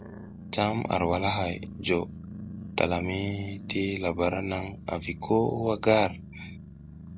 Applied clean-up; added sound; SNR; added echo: none; Growling; 12 dB; none.